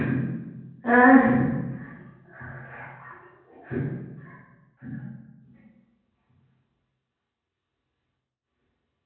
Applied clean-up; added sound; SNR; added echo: none; none; none; reverberation time 1.3 s.